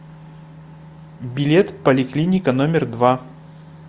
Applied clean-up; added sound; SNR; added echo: none; none; none; none.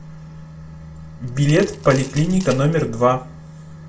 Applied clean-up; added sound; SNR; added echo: none; Coin (dropping) / Glass; 19 dB; reverberation time 0.2 s.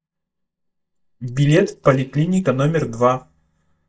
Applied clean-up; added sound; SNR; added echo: neural mask model DeepFilterNet 3.